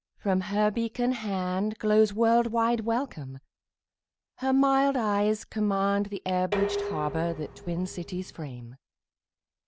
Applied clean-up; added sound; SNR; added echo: none; Dishes, pots, and pans; 8 dB; none.